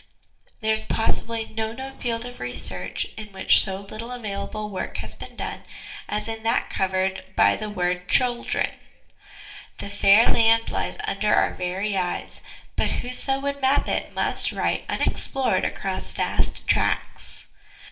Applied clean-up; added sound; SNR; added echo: neural separator model SepFormer DNS4.